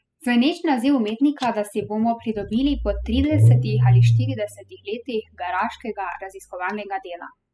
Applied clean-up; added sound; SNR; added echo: classical method spectral subtraction.